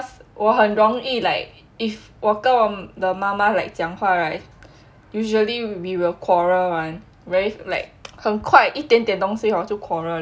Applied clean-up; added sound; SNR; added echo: none; none; none; none.